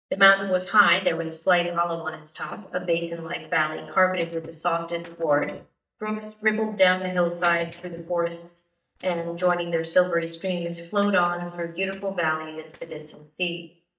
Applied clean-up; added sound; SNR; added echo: neural mask model DeepFilterNet 3.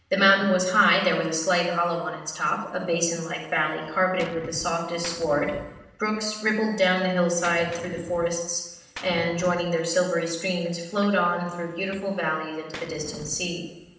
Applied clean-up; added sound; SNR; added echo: none; Gunshot, gunfire; 20 dB; reverberation time 0.8 s.